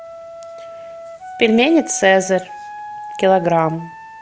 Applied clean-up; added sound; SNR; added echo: none; Wind instrument, woodwind instrument; 14 dB; none.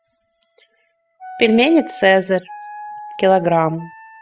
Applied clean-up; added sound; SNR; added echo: classical method spectral subtraction.